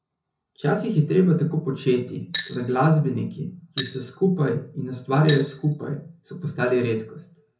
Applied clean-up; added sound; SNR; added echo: none; Glass; 14 dB; reverberation time 0.4 s.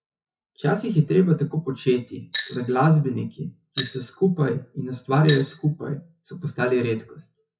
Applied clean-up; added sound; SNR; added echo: classical method WPE with log-MMSE.